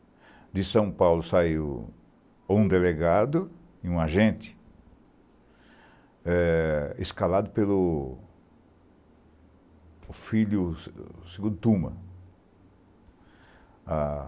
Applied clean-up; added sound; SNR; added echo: none; none; none; none.